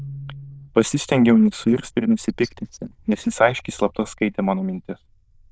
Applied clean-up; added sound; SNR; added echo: neural diffusion model UNIVERSE++.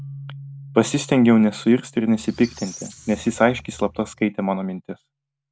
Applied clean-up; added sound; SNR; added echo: none; Keyboard (musical) + Squeak; 20 dB; none.